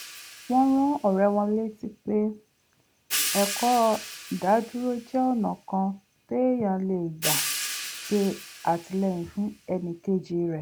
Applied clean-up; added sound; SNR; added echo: none; Hi-hat; 10 dB; none.